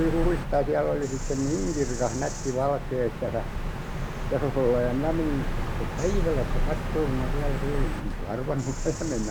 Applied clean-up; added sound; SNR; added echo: none; Bird vocalization, bird call, bird song; 1 dB; none.